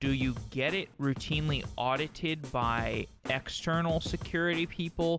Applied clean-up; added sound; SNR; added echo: none; Snare drum / Drum kit; 10 dB; none.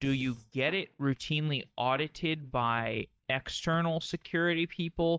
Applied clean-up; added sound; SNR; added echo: neural mask model DeepFilterNet 3.